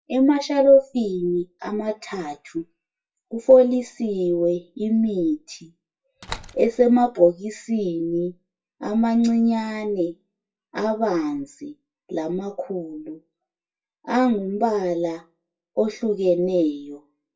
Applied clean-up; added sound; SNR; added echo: classical method WPE with log-MMSE.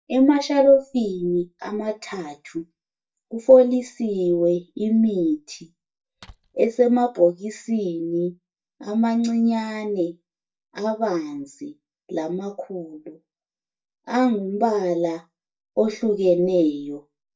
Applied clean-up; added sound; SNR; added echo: neural mask model DeepFilterNet 3.